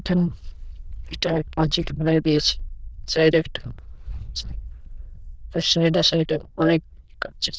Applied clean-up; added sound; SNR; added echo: neural diffusion model UNIVERSE++.